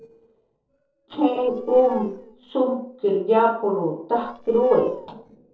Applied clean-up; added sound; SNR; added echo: neural separator model SepFormer DNS4.